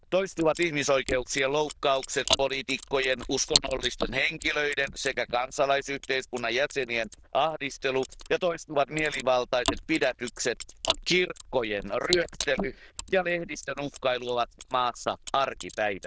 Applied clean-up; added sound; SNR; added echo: neural diffusion model UNIVERSE++.